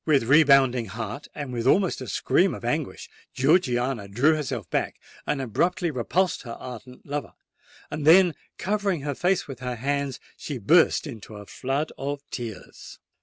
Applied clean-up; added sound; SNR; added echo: none; none; none; none.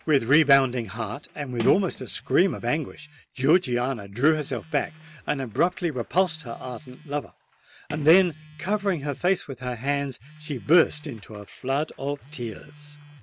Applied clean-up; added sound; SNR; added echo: none; Telephone + Sliding door; 20 dB; none.